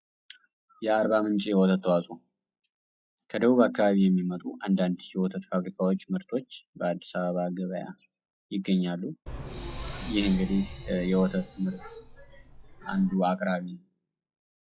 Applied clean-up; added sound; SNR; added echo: classical method log-MMSE.